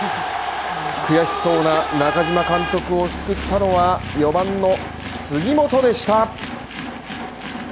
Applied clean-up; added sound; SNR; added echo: none; Motorcycle / Engine; 16 dB; none.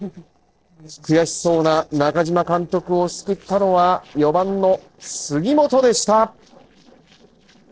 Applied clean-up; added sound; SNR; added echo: neural separator model SepFormer DNS4.